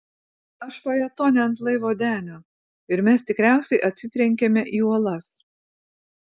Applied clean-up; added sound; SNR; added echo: none; none; none; none.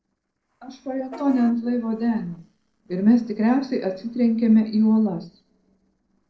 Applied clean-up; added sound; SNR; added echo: neural separator model SepFormer DNS4.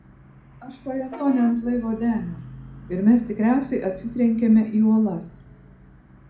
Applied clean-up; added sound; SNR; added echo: none; Bus / Vehicle horn, car horn, honking; 20 dB; reverberation time 0.4 s.